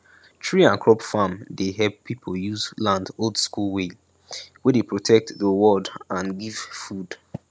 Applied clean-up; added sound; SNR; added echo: none; none; none; none.